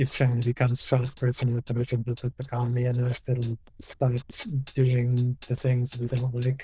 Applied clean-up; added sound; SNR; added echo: neural diffusion model UNIVERSE++.